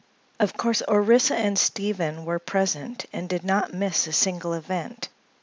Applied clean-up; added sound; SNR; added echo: none; none; none; none.